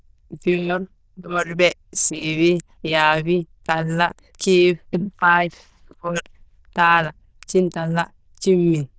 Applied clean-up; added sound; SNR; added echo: neural diffusion model UNIVERSE++.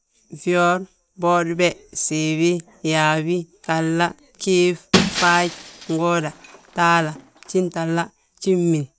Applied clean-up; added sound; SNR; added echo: none; Shatter; 6 dB; none.